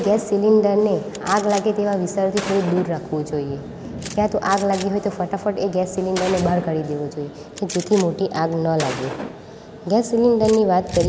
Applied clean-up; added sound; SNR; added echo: none; Gunshot, gunfire; 16 dB; none.